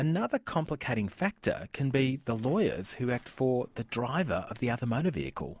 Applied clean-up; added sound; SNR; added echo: none; none; none; none.